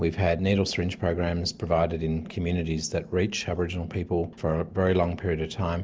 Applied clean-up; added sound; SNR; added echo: none; none; none; none.